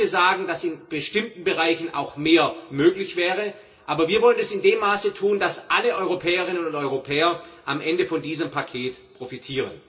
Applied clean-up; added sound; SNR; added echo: none; none; none; reverberation time 0.2 s.